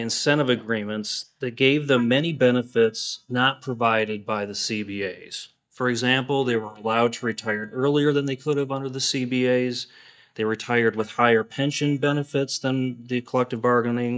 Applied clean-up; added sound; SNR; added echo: neural mask model DeepFilterNet 3.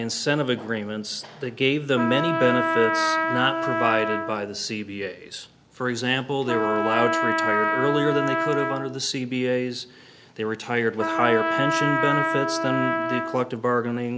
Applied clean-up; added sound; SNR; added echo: none; Trumpet; 2 dB; none.